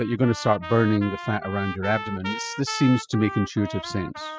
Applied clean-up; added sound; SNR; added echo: classical method spectral subtraction.